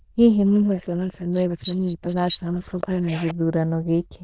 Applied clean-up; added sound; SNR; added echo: neural diffusion model UNIVERSE++.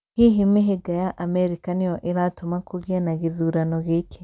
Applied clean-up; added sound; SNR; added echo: none; none; none; none.